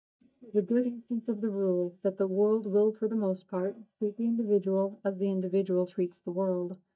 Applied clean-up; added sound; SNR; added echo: neural mask model DeepFilterNet 3.